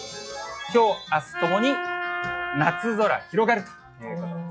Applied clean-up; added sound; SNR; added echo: classical method log-MMSE.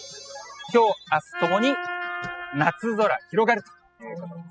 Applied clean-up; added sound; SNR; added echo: classical method spectral subtraction.